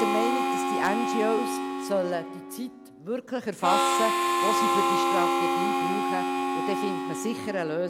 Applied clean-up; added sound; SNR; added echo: none; Harmonica; -4 dB; none.